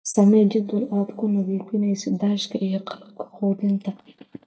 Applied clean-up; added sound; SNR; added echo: neural mask model DeepFilterNet 3.